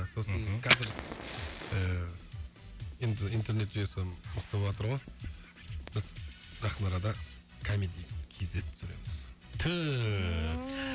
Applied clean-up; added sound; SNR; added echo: none; Fire; 3 dB; none.